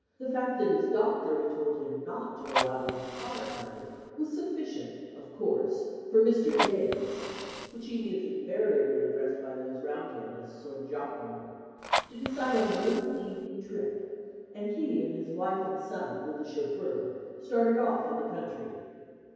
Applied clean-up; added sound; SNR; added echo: none; Fire; 4 dB; reverberation time 2.2 s.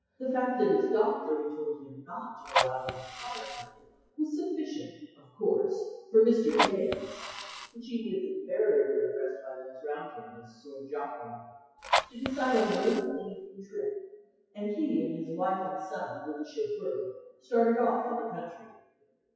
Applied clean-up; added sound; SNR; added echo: classical method WPE with log-MMSE.